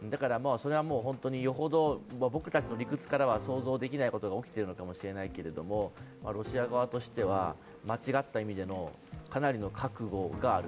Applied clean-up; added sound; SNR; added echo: none; none; none; none.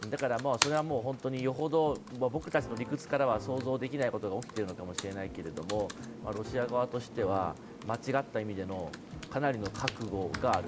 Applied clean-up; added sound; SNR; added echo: none; Computer keyboard; 11 dB; none.